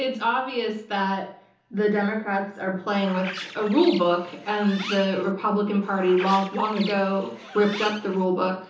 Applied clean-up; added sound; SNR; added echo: none; Bird; 13 dB; reverberation time 1.2 s.